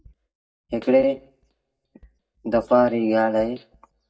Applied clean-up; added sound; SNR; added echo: neural mask model DeepFilterNet 3.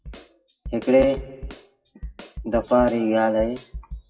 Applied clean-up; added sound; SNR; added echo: classical method WPE with log-MMSE.